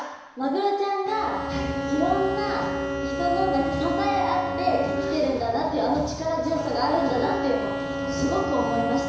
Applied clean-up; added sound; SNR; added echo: none; Bowed string instrument; 5 dB; reverberation time 1.0 s.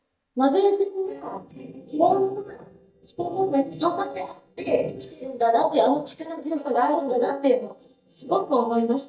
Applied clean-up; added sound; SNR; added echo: neural mask model DeepFilterNet 3.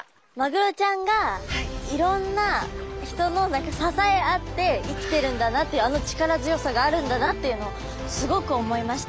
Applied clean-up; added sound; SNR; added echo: none; none; none; none.